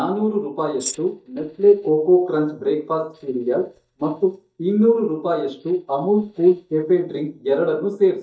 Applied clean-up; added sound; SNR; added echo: neural mask model DeepFilterNet 3.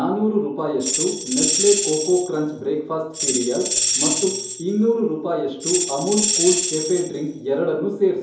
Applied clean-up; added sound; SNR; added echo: none; Tambourine; 1 dB; reverberation time 2.6 s.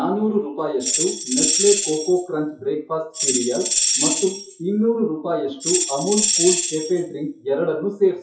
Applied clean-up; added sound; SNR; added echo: classical method WPE with log-MMSE.